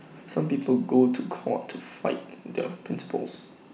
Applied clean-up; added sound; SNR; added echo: none; none; none; none.